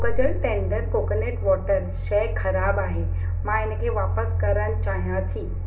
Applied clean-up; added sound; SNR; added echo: none; none; none; reverberation time 0.6 s.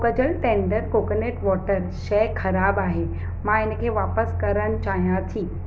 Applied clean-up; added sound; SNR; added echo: none; none; none; none.